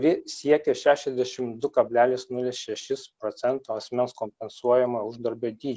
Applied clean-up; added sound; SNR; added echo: none; none; none; none.